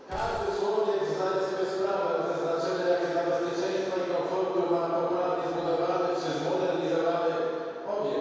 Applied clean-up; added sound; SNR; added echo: none; Glass; 17 dB; reverberation time 2.2 s.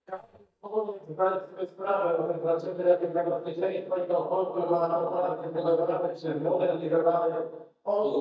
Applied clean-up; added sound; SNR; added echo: neural mask model DeepFilterNet 3.